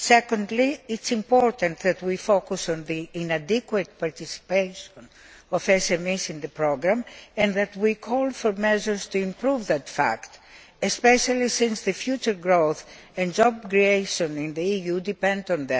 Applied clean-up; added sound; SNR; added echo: none; none; none; none.